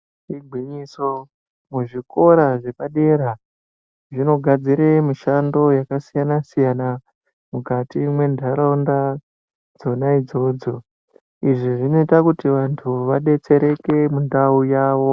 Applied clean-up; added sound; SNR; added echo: none; none; none; none.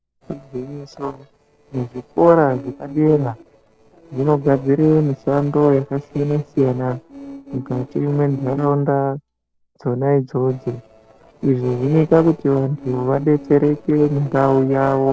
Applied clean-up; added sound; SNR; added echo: neural separator model SepFormer DNS4.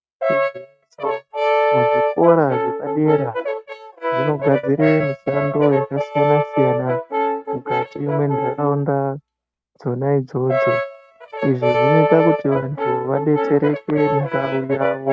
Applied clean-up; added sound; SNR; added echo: neural mask model RNNoise.